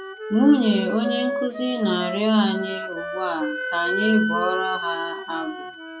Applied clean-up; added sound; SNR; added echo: none; Wind instrument, woodwind instrument + Wind instrument, woodwind instrument; 7 dB; none.